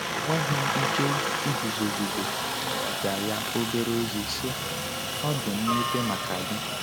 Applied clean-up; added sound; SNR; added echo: none; Aircraft; -2 dB; none.